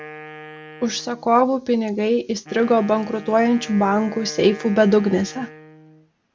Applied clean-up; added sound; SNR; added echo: none; Wind instrument, woodwind instrument; 18 dB; none.